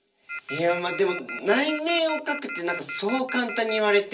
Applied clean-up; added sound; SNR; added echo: none; Telephone; 10 dB; reverberation time 0.3 s.